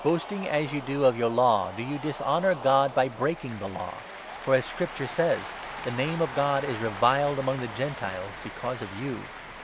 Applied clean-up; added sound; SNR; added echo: none; Cheering; 12 dB; none.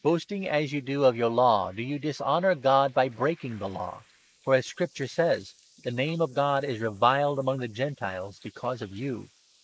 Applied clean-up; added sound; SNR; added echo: neural mask model Resemble Enhance denoiser.